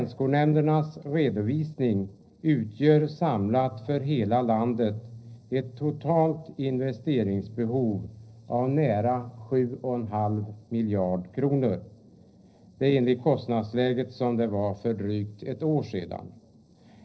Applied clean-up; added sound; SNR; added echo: neural separator model SepFormer DNS4.